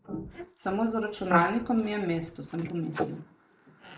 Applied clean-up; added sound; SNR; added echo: neural mask model Resemble Enhance denoiser.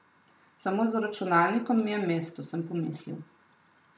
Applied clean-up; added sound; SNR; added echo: none; none; none; none.